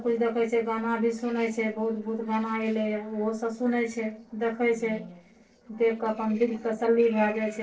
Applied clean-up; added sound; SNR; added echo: neural separator model SepFormer DNS4.